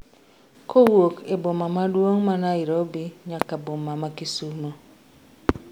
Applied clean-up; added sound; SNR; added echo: none; Fireworks; 15 dB; none.